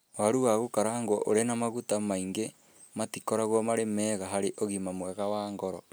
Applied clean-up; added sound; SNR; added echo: none; none; none; none.